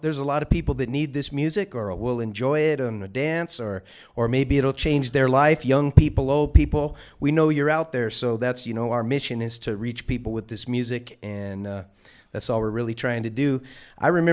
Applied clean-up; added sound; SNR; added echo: none; none; none; none.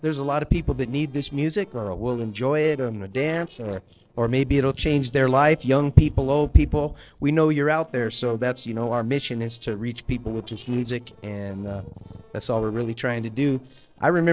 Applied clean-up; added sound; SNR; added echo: neural separator model SepFormer DNS4.